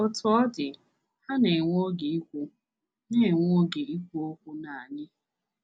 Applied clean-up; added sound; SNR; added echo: none; none; none; none.